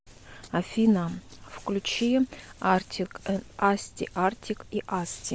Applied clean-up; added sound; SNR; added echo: none; none; none; none.